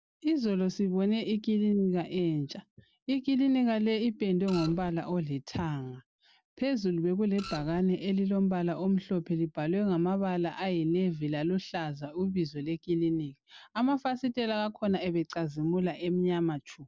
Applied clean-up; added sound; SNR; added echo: none; Printer; 13 dB; none.